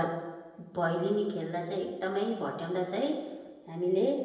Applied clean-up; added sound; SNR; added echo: none; none; none; reverberation time 1.0 s.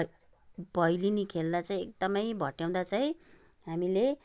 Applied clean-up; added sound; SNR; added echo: none; none; none; none.